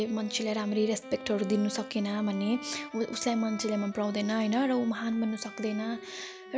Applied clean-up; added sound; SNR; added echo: none; Bowed string instrument; 14 dB; none.